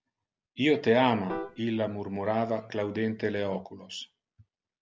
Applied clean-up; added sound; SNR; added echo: none; Piano; 14 dB; none.